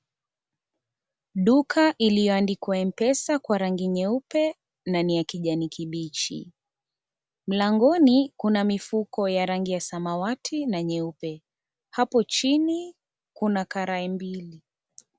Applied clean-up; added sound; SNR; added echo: none; none; none; none.